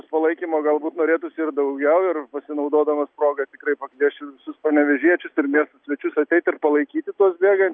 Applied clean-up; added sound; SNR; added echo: none; none; none; none.